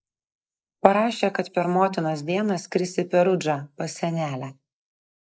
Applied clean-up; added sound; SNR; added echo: neural mask model Resemble Enhance denoiser.